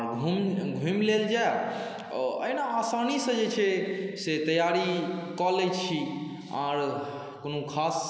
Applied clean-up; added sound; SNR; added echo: none; none; none; none.